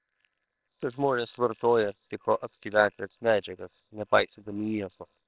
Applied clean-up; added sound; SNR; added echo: neural separator model SepFormer WHAMR!.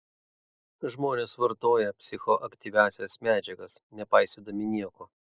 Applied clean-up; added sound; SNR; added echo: none; none; none; none.